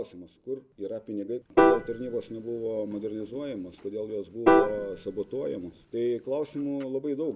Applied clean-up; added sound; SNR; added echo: none; Piano; -4 dB; none.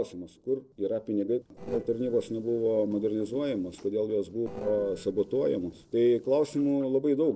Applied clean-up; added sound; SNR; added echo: neural separator model SepFormer DNS4.